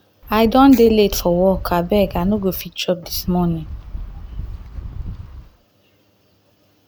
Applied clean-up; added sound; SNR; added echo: none; Wind; 12 dB; none.